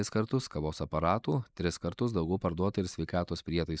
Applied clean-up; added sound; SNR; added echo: neural mask model Resemble Enhance denoiser.